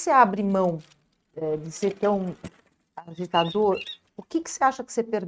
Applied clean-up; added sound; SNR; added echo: neural mask model RNNoise.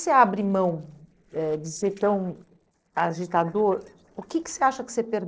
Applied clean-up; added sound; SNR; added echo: neural separator model SepFormer DNS4.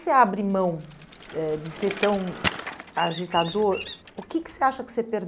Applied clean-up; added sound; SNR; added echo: none; Bird vocalization, bird call, bird song + Bicycle; 10 dB; none.